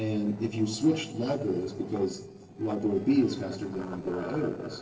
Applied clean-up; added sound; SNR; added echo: neural separator model SepFormer DNS4.